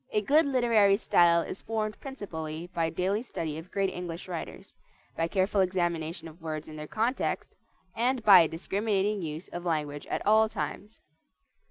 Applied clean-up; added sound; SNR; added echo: none; none; none; none.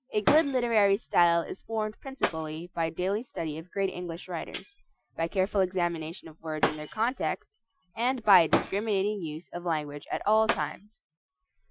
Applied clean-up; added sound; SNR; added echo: classical method Wiener filter.